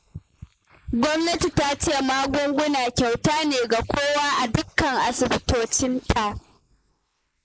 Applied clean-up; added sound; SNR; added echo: neural mask model Resemble Enhance denoiser.